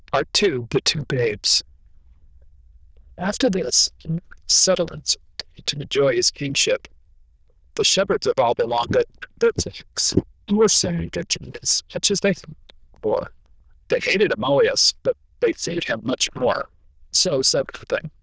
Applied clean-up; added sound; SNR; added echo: neural diffusion model UNIVERSE++.